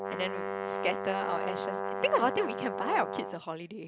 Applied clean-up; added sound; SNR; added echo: none; Brass instrument; 3 dB; none.